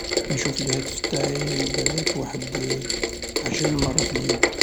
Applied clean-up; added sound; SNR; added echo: none; Rain; -3 dB; none.